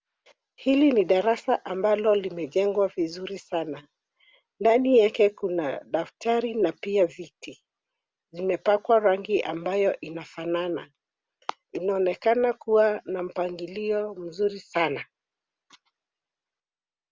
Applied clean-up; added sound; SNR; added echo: none; none; none; none.